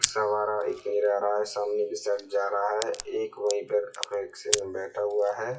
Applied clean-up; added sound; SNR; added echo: classical method WPE with log-MMSE.